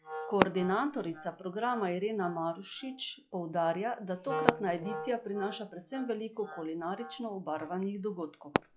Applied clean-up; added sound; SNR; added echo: classical method log-MMSE.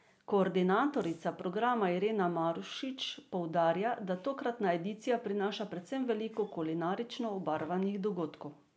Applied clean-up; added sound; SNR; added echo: none; none; none; none.